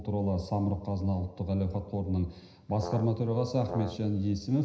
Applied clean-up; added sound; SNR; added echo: none; Brass instrument; 11 dB; reverberation time 0.9 s.